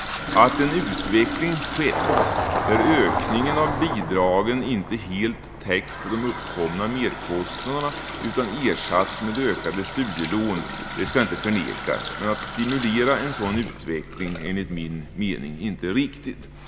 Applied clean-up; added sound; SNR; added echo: none; Water tap, faucet + Engine starting; 5 dB; none.